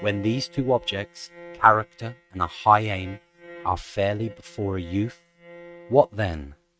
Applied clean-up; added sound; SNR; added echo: neural mask model RNNoise.